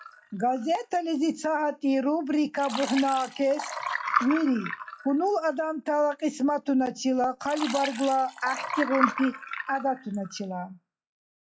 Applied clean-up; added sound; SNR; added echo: classical method log-MMSE.